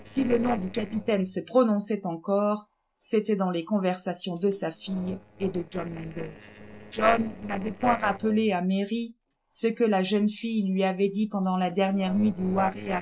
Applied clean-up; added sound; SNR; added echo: neural separator model SepFormer DNS4.